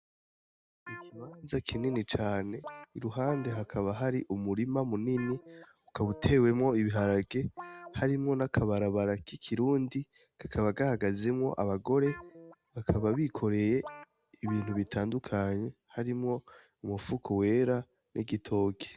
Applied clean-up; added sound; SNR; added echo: none; Guitar; 18 dB; none.